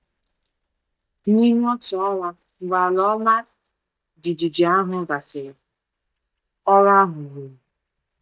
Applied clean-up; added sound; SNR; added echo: neural mask model DeepFilterNet 3.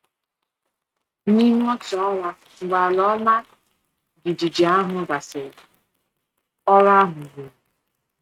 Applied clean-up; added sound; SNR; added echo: neural mask model RNNoise.